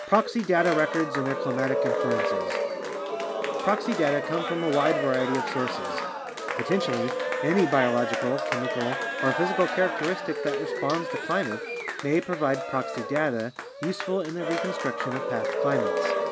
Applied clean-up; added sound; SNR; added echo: none; Cheering; 1 dB; none.